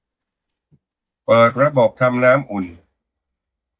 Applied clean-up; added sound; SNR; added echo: neural mask model DeepFilterNet 3.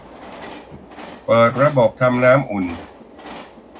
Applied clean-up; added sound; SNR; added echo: none; Train; 18 dB; reverberation time 0.3 s.